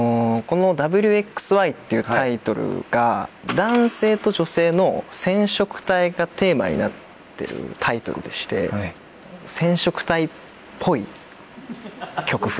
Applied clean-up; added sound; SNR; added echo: none; none; none; none.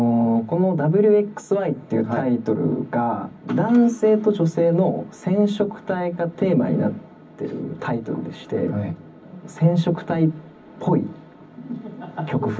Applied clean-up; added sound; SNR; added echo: none; none; none; reverberation time 0.4 s.